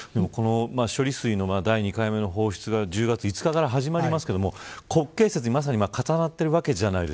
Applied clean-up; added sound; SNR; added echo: none; none; none; none.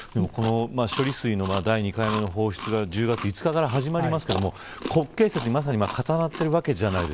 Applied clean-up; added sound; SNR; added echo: none; Chewing, mastication; 11 dB; none.